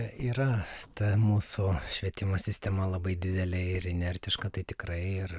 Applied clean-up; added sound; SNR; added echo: neural separator model SepFormer DNS4.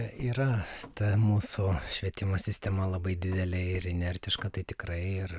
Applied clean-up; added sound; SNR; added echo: none; Car; 19 dB; none.